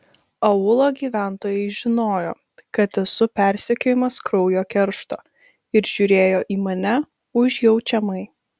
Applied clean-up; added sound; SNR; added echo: none; none; none; none.